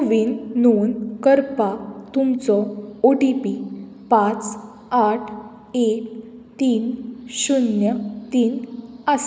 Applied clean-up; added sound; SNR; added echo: none; none; none; none.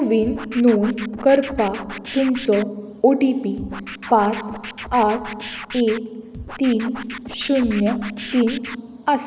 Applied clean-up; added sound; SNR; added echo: none; Scratching (performance technique); 13 dB; none.